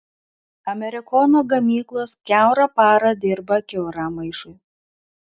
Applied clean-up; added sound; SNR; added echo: none; none; none; none.